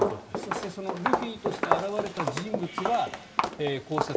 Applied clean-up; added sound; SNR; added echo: none; Walk, footsteps; -3 dB; reverberation time 1.9 s.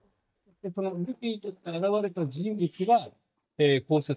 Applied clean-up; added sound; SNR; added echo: neural mask model DeepFilterNet 3.